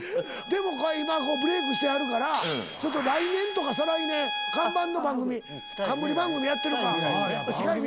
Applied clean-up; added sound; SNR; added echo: none; Bowed string instrument; 6 dB; none.